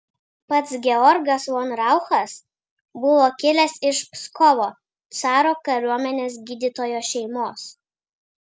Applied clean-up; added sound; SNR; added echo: none; none; none; none.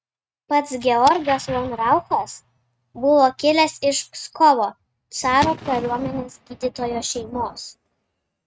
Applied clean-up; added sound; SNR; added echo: neural mask model RNNoise.